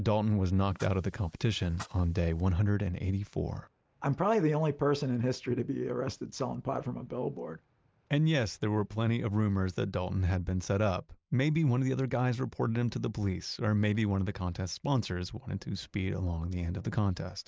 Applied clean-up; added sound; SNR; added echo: neural mask model Resemble Enhance denoiser.